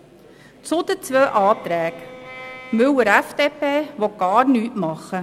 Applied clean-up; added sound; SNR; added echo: none; Bowed string instrument; 20 dB; none.